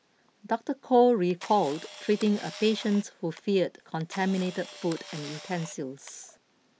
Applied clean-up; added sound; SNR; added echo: none; Camera; 17 dB; none.